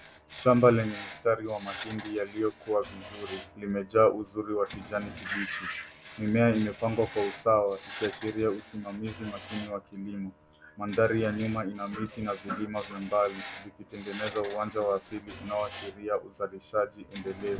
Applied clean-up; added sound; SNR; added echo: none; Screech; 15 dB; none.